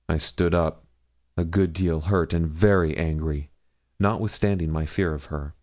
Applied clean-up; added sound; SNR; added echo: none; none; none; none.